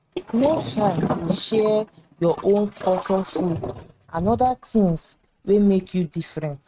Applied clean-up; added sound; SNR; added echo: neural mask model RNNoise.